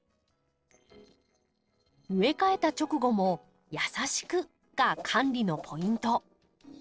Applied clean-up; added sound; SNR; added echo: neural separator model SepFormer DNS4.